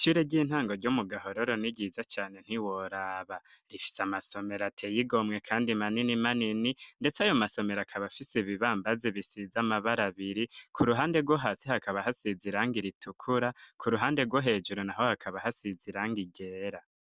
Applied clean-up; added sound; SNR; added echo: none; none; none; none.